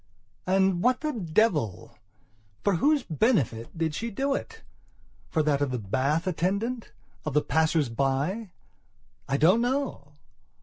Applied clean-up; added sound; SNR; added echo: none; none; none; none.